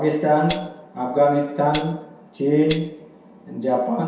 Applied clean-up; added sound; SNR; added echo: none; Tambourine; 2 dB; reverberation time 0.7 s.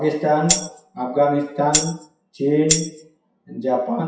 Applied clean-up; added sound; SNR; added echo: classical method WPE with log-MMSE.